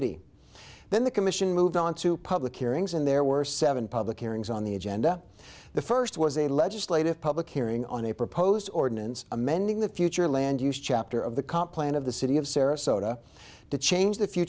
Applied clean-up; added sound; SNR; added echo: none; none; none; none.